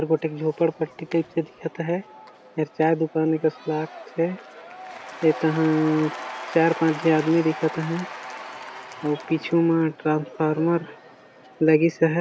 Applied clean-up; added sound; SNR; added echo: none; Applause / Crowd / Cheering; 15 dB; none.